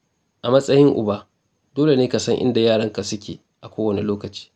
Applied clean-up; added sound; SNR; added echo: none; none; none; none.